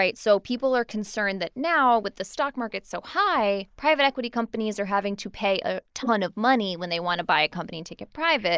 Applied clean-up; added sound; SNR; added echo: neural mask model Resemble Enhance denoiser.